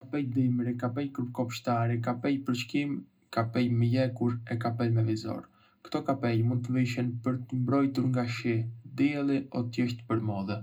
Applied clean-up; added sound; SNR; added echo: none; none; none; reverberation time 0.2 s.